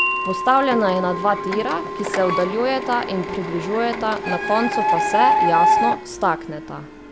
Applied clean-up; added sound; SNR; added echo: none; Printer + Wind chime; 0 dB; none.